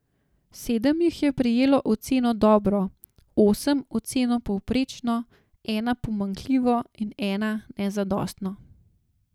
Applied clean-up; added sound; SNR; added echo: none; none; none; none.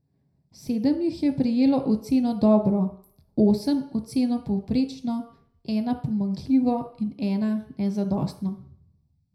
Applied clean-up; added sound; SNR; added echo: none; none; none; reverberation time 0.5 s.